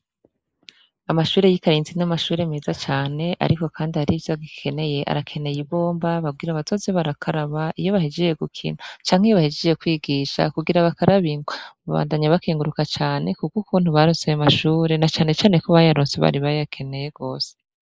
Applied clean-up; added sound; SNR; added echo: neural mask model Resemble Enhance denoiser.